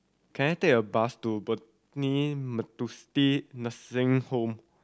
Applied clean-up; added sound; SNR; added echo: none; none; none; none.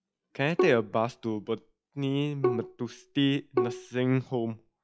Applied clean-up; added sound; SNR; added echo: classical method log-MMSE.